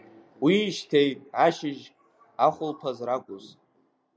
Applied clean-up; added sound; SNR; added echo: none; none; none; none.